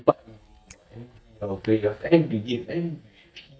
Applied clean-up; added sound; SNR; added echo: neural mask model DeepFilterNet 3.